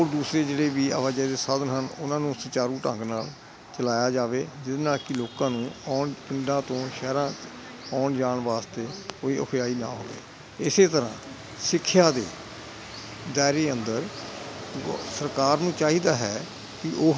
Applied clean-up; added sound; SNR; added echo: none; none; none; none.